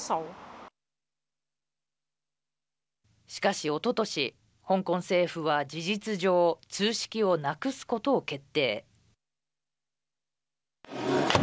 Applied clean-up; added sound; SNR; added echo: none; none; none; none.